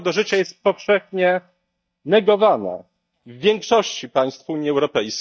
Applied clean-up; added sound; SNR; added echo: neural mask model DeepFilterNet 3.